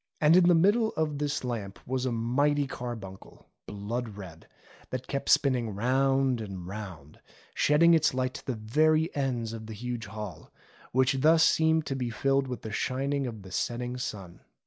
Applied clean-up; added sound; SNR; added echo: none; none; none; none.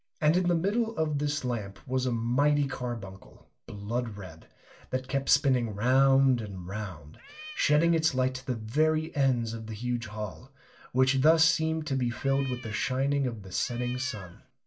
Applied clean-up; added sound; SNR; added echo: none; Cat; 17 dB; reverberation time 0.2 s.